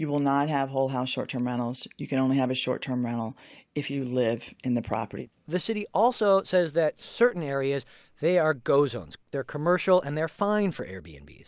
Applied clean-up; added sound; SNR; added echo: none; none; none; none.